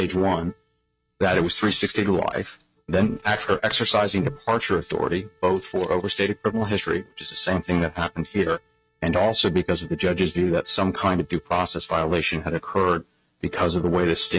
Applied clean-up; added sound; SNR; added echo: neural mask model RNNoise.